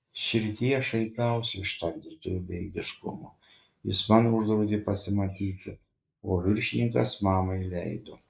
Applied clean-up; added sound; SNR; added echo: neural mask model Resemble Enhance denoiser.